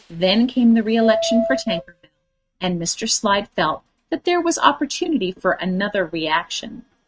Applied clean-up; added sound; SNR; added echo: neural mask model RNNoise.